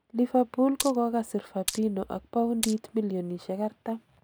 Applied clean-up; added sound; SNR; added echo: none; Glass; 8 dB; none.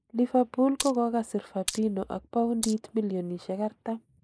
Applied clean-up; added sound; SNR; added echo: neural mask model Resemble Enhance denoiser.